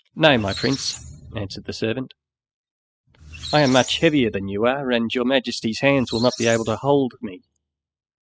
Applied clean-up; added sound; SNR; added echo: classical method spectral subtraction.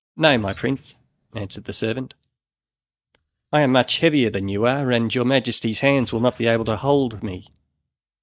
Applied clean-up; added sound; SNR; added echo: neural mask model DeepFilterNet 3.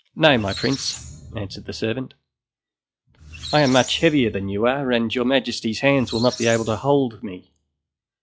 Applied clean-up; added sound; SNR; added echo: classical method log-MMSE.